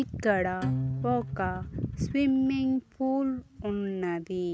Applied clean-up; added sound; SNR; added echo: none; Acoustic guitar; 7 dB; none.